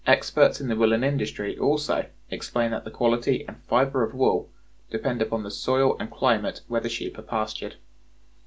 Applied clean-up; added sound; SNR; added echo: none; none; none; none.